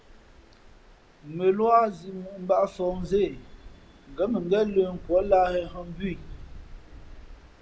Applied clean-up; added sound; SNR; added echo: none; Stream; 17 dB; none.